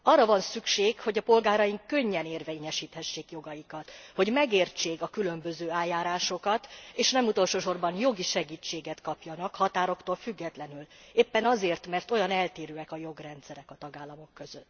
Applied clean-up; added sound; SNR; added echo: none; none; none; none.